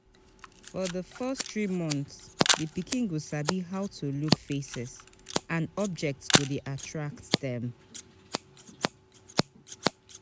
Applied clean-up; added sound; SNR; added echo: none; Scissors + Camera; -3 dB; none.